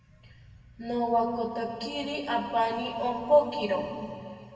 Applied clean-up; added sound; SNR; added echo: none; none; none; reverberation time 2.3 s.